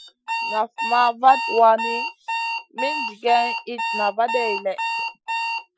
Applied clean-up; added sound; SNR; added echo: classical method Wiener filter.